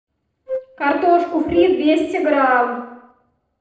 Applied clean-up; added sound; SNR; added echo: neural separator model SepFormer DNS4.